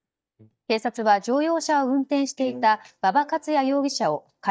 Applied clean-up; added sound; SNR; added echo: neural mask model DeepFilterNet 3.